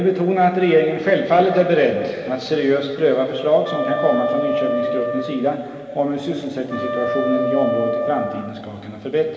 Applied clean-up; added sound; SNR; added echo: none; Wind instrument, woodwind instrument; 5 dB; reverberation time 2.5 s.